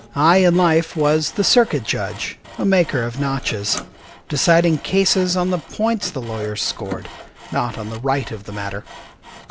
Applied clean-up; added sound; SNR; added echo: none; Sawing; 18 dB; none.